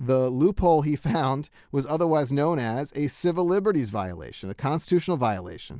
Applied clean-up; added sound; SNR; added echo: none; none; none; none.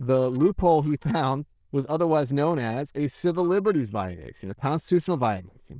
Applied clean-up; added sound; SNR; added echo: neural diffusion model UNIVERSE++.